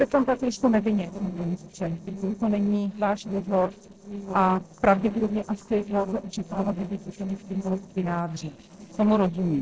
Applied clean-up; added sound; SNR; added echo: neural separator model SepFormer DNS4.